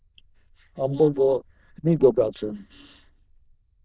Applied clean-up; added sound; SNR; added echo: neural diffusion model UNIVERSE++.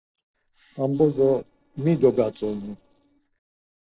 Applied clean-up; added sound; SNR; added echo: neural separator model SepFormer DNS4.